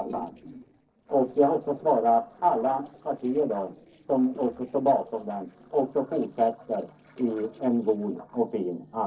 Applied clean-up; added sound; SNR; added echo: neural separator model SepFormer DNS4.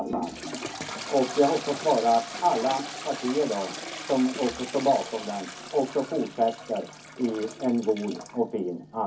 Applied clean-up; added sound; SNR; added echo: none; Toilet flush; 10 dB; reverberation time 0.3 s.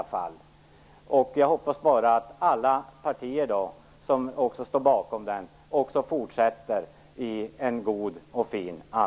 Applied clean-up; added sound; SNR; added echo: none; none; none; none.